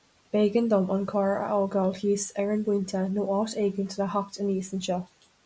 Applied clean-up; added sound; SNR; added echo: none; none; none; none.